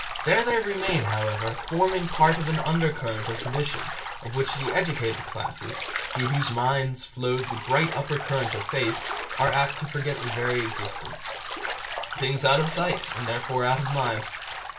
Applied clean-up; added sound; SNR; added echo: none; Bathtub (filling or washing); 7 dB; reverberation time 0.2 s.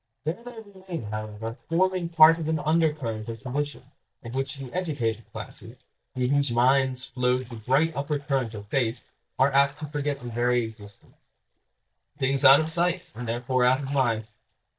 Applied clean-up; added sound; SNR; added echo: neural mask model DeepFilterNet 3.